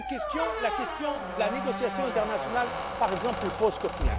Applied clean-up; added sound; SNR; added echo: none; Squeak; 1 dB; none.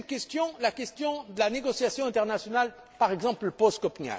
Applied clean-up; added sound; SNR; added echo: none; none; none; none.